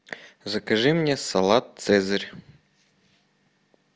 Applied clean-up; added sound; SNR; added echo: none; none; none; none.